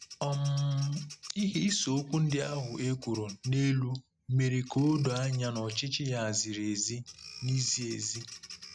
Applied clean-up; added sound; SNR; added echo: none; Bird vocalization, bird call, bird song; 18 dB; none.